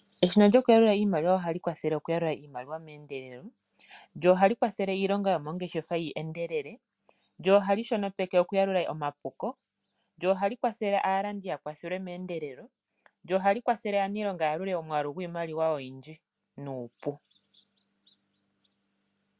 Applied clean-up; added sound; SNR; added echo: none; none; none; none.